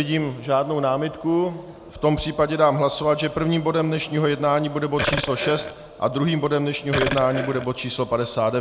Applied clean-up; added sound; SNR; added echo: none; Burping, eructation; 5 dB; none.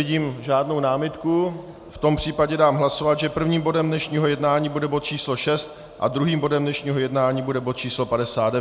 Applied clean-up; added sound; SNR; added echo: none; none; none; none.